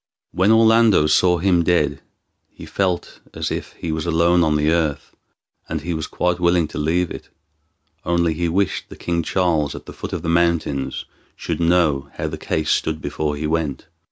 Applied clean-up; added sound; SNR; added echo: none; none; none; none.